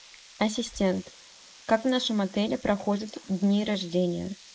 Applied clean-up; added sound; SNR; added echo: neural mask model Resemble Enhance denoiser.